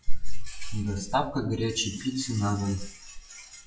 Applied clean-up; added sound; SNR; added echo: classical method WPE with log-MMSE.